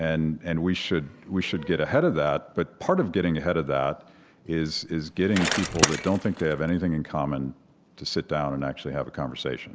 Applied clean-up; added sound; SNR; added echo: none; Bicycle; 3 dB; none.